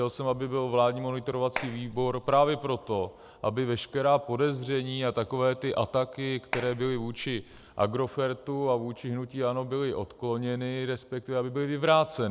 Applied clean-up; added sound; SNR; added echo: none; Clapping; 12 dB; none.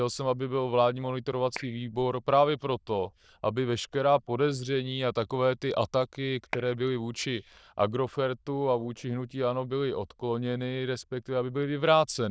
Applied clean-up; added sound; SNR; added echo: neural diffusion model UNIVERSE++.